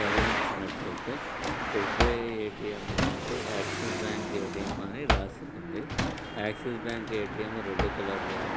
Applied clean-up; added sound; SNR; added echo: none; Drawer open or close + Traffic noise, roadway noise; -3 dB; none.